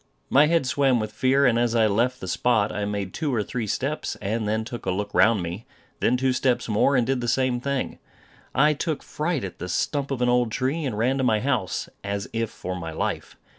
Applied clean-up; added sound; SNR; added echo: none; none; none; none.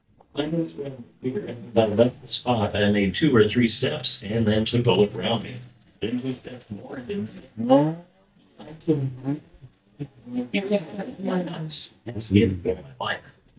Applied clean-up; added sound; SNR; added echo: neural mask model DeepFilterNet 3.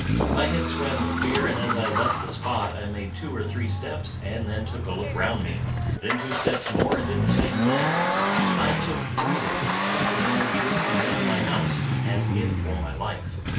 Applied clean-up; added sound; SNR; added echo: none; Accelerating, revving, vroom; -5 dB; reverberation time 0.3 s.